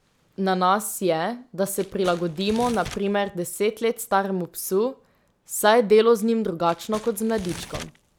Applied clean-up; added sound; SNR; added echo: none; Crumpling, crinkling; 17 dB; none.